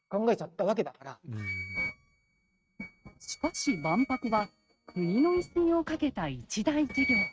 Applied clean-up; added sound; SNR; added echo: neural mask model RNNoise.